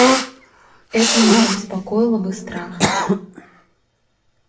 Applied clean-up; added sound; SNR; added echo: none; Cough; -2 dB; reverberation time 1.5 s.